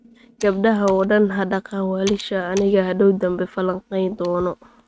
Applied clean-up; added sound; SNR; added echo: neural mask model RNNoise.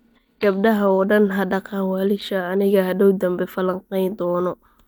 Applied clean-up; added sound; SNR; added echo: neural mask model DeepFilterNet 3.